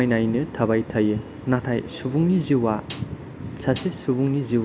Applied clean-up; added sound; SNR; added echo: none; Snare drum; 19 dB; none.